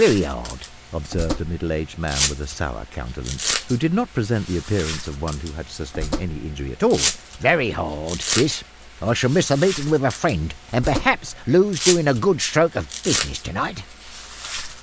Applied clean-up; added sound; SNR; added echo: none; Domestic sounds, home sounds; 7 dB; none.